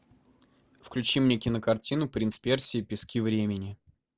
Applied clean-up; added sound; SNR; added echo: none; none; none; none.